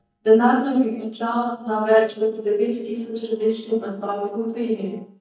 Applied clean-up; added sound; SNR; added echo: neural mask model DeepFilterNet 3.